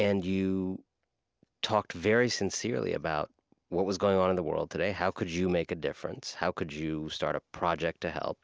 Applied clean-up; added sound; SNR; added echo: none; none; none; none.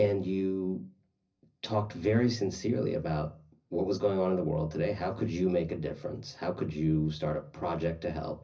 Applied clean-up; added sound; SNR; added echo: none; none; none; reverberation time 0.4 s.